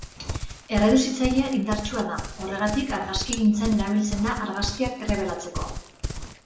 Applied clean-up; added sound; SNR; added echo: none; Livestock, farm animals, working animals; 8 dB; reverberation time 0.7 s.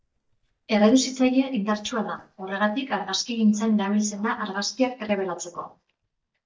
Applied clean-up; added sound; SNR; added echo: neural mask model DeepFilterNet 3.